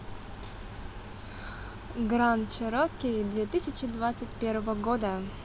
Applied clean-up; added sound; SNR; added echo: none; none; none; none.